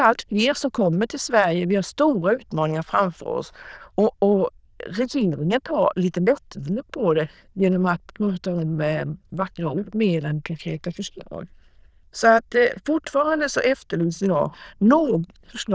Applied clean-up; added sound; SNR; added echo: neural diffusion model UNIVERSE++.